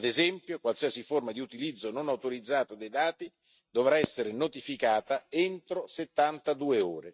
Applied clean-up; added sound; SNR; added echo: neural mask model RNNoise.